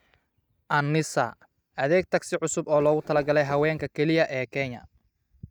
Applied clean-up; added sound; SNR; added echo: neural mask model DeepFilterNet 3.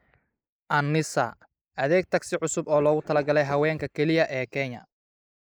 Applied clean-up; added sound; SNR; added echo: neural mask model Resemble Enhance denoiser.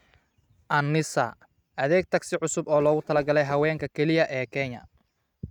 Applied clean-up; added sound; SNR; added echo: neural mask model RNNoise.